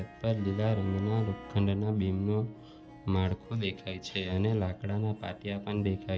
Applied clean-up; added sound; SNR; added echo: none; Harp + Bowed string instrument; 18 dB; none.